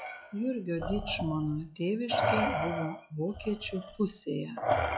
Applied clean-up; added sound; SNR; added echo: classical method log-MMSE.